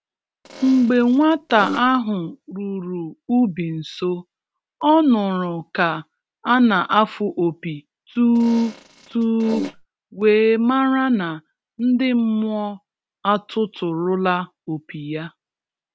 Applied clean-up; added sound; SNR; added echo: none; Fart; 13 dB; none.